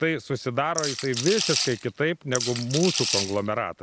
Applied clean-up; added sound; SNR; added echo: none; Rattle / Rattle (instrument); 3 dB; none.